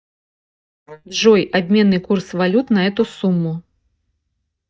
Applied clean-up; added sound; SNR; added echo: neural mask model DeepFilterNet 3.